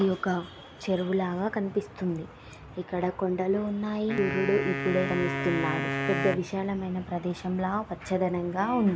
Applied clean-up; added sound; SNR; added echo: none; Wind instrument, woodwind instrument; 4 dB; none.